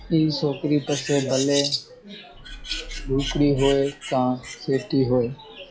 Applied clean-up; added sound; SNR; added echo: classical method log-MMSE.